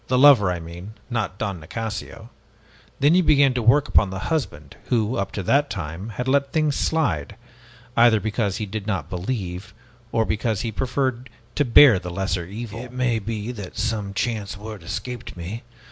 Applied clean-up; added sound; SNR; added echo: none; none; none; none.